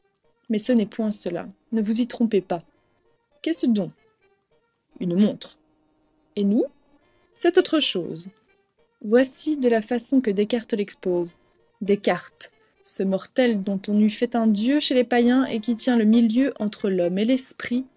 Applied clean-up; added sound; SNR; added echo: neural separator model SepFormer DNS4.